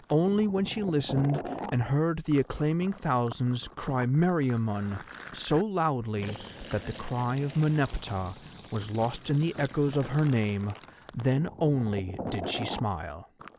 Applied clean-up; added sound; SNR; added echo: none; Fill (with liquid); 14 dB; none.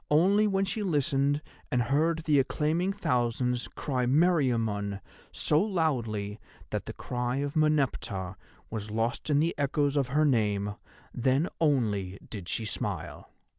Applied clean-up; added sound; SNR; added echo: none; none; none; none.